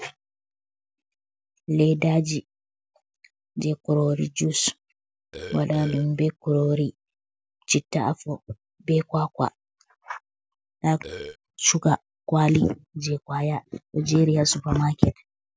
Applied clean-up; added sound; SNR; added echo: none; Burping, eructation; 11 dB; none.